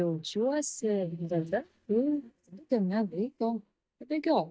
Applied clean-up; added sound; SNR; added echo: neural mask model DeepFilterNet 3.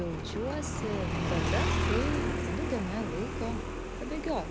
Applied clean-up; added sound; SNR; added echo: none; Motorcycle; -4 dB; none.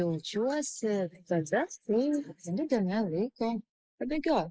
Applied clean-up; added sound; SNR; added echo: neural mask model Resemble Enhance denoiser.